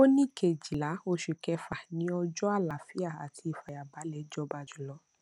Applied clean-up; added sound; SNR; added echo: none; none; none; none.